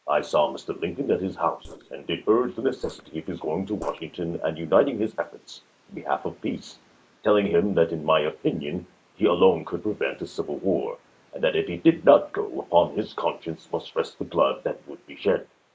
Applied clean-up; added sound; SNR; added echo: neural mask model Resemble Enhance denoiser.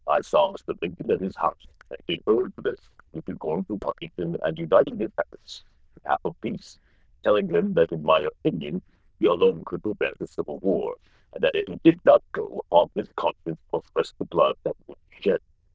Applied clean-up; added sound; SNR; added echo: neural diffusion model UNIVERSE++.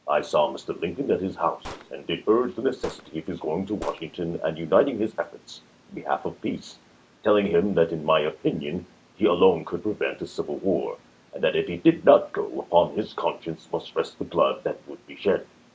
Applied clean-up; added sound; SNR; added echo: none; Gunshot, gunfire; 19 dB; none.